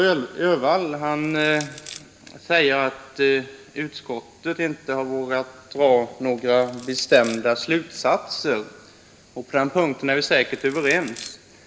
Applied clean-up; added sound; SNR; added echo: none; Crushing; 18 dB; reverberation time 2.1 s.